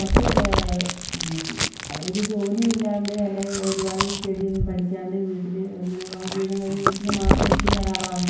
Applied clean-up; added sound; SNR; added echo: none; Chewing, mastication; 0 dB; reverberation time 0.9 s.